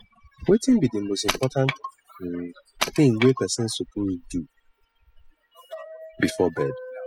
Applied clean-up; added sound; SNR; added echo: classical method spectral subtraction.